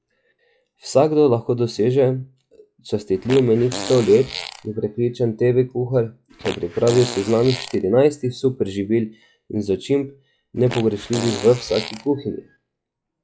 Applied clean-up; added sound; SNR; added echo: classical method log-MMSE.